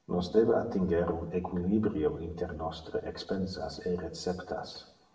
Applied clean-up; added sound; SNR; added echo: none; none; none; reverberation time 0.7 s.